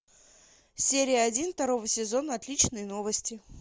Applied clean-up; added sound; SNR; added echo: none; none; none; none.